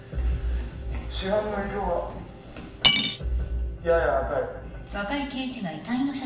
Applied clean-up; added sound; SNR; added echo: none; Cutlery, silverware / Dishes, pots, and pans; -4 dB; reverberation time 0.8 s.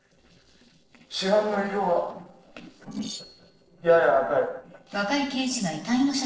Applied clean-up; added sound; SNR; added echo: neural separator model SepFormer DNS4.